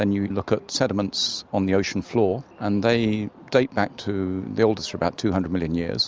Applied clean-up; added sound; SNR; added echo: none; none; none; none.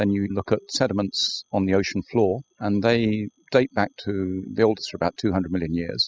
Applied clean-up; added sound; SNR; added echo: classical method spectral subtraction.